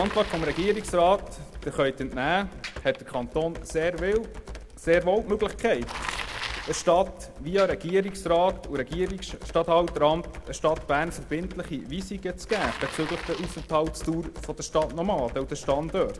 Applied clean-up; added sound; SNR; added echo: none; Computer keyboard + Bicycle; 11 dB; none.